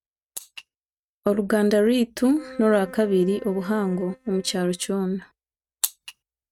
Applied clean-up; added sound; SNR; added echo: neural mask model RNNoise.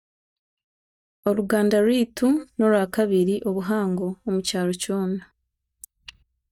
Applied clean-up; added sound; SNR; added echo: neural mask model DeepFilterNet 3.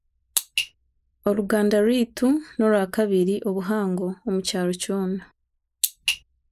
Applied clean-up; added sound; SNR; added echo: neural mask model Resemble Enhance denoiser.